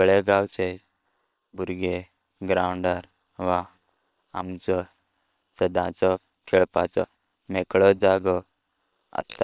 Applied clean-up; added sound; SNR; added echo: neural separator model SepFormer WHAM!.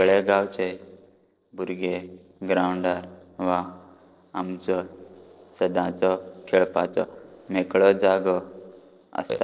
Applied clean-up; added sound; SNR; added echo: neural separator model SepFormer DNS4.